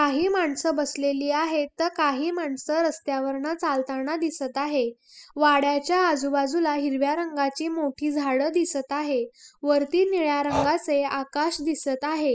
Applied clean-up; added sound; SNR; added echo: classical method spectral subtraction.